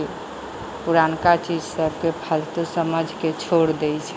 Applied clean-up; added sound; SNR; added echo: none; none; none; none.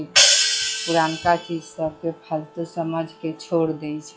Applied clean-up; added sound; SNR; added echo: classical method log-MMSE.